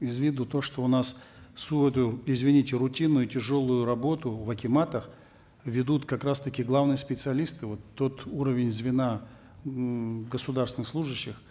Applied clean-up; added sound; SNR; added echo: none; none; none; none.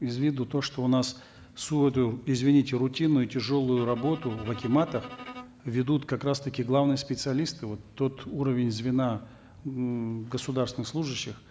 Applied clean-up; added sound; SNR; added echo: none; Bowed string instrument; 17 dB; none.